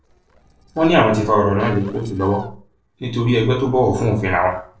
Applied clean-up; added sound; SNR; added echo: neural separator model SepFormer DNS4.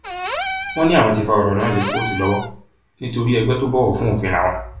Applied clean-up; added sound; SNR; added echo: none; Cupboard open or close / Door; 8 dB; reverberation time 0.2 s.